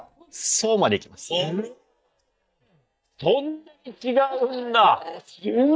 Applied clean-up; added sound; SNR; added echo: neural mask model DeepFilterNet 3.